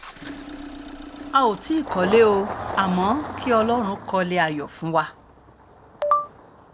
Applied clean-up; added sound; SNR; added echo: none; Engine starting; 11 dB; none.